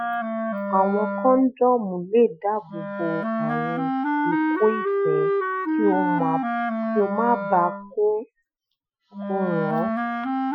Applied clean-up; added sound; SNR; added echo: classical method Wiener filter.